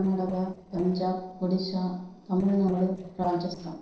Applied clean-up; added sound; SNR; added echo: neural separator model SepFormer DNS4.